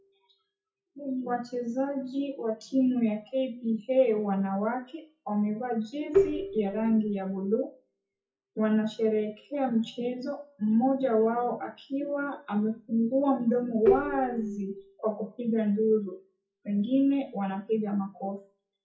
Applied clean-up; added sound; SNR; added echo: classical method WPE with log-MMSE.